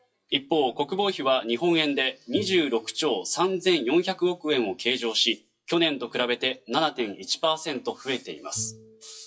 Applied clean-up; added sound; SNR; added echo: classical method WPE with log-MMSE.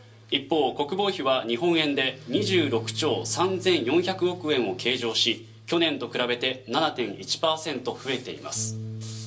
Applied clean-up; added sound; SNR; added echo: none; Bass guitar; 15 dB; reverberation time 0.2 s.